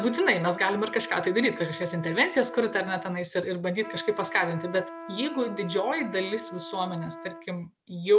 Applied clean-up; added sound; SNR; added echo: none; Trumpet; 14 dB; none.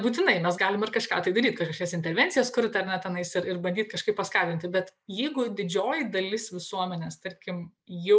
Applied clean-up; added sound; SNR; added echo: neural mask model Resemble Enhance denoiser.